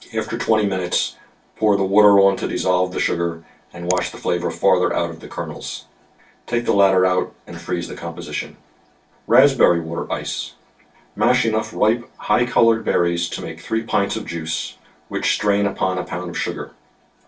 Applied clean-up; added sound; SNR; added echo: none; Finger snapping; 17 dB; reverberation time 0.2 s.